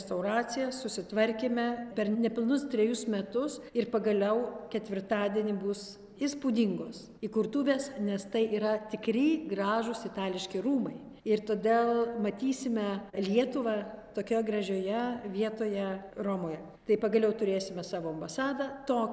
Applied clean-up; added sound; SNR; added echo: none; none; none; none.